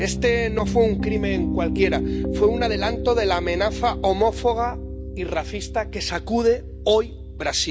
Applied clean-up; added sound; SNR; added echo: none; Piano; 4 dB; none.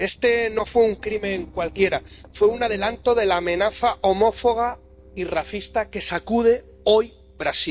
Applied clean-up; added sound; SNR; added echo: neural separator model SepFormer DNS4.